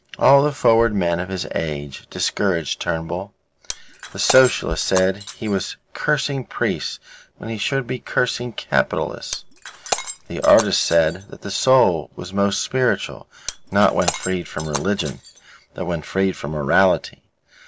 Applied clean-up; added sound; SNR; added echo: none; Shatter; 12 dB; none.